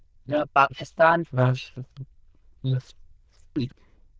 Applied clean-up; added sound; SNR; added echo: neural diffusion model UNIVERSE++.